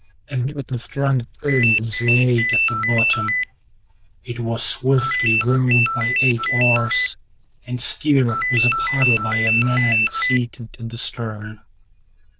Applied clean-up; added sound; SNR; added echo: neural diffusion model UNIVERSE++.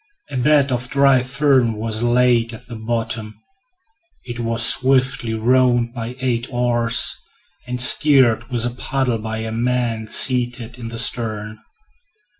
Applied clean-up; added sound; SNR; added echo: none; none; none; none.